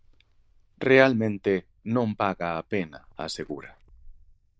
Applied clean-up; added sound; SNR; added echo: neural diffusion model UNIVERSE++.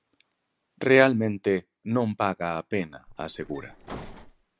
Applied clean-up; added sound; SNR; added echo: none; Bus; 17 dB; none.